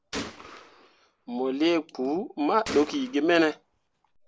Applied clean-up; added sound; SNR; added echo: none; Gunshot, gunfire; 15 dB; none.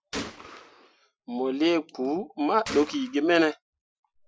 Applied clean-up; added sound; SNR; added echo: classical method Wiener filter.